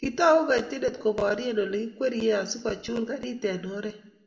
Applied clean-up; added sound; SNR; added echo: none; none; none; reverberation time 0.8 s.